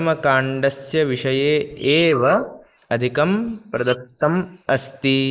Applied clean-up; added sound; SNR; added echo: neural mask model Resemble Enhance denoiser.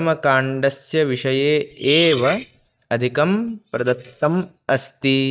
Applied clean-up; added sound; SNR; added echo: neural mask model DeepFilterNet 3.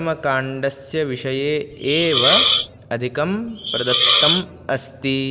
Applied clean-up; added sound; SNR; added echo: none; Hiss; -4 dB; none.